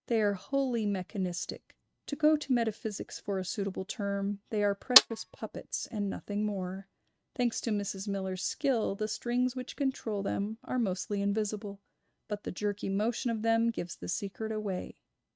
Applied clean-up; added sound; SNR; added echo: neural mask model RNNoise.